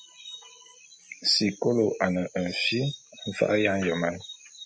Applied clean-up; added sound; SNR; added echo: none; none; none; none.